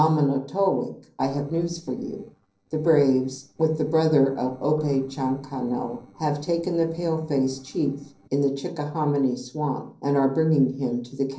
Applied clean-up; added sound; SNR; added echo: neural separator model SepFormer DNS4.